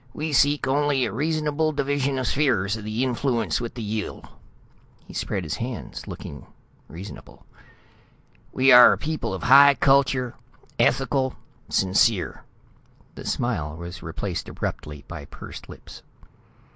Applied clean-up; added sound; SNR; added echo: none; none; none; none.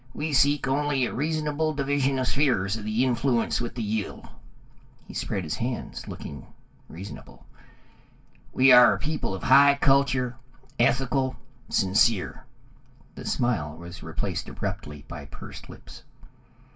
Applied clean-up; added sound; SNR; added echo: none; none; none; reverberation time 0.2 s.